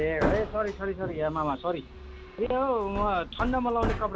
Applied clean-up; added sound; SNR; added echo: none; Hammer; 6 dB; none.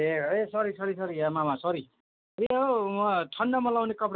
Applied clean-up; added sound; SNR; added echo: none; none; none; none.